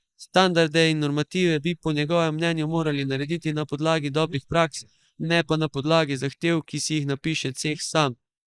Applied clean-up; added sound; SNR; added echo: neural mask model Resemble Enhance denoiser.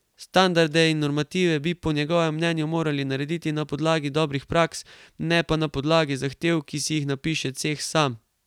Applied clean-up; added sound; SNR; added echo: none; none; none; none.